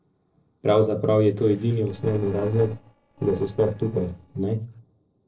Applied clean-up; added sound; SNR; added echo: neural separator model SepFormer DNS4.